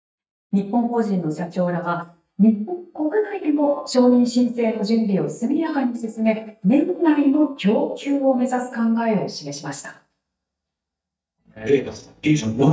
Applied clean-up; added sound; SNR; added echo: neural mask model DeepFilterNet 3.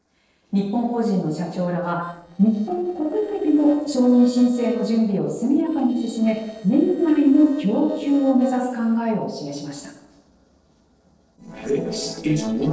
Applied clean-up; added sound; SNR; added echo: neural separator model SepFormer DNS4.